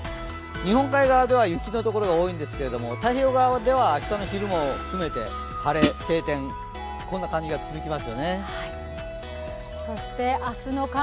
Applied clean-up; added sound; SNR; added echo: none; Hi-hat; -2 dB; none.